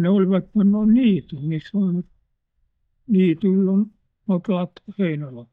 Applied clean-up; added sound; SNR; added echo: neural mask model DeepFilterNet 3.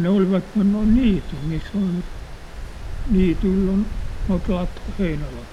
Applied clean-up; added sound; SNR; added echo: none; Stream; 6 dB; none.